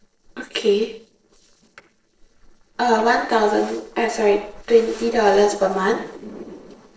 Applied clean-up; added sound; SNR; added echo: neural separator model SepFormer DNS4.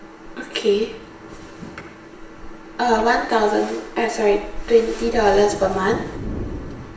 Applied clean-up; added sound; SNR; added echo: none; Thunder; 13 dB; reverberation time 0.8 s.